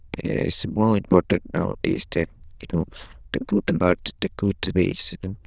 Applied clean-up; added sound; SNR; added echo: neural diffusion model UNIVERSE++.